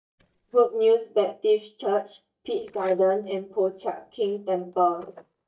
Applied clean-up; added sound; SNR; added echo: neural mask model DeepFilterNet 3.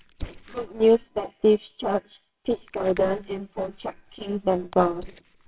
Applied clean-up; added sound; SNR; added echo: neural separator model SepFormer WHAMR!.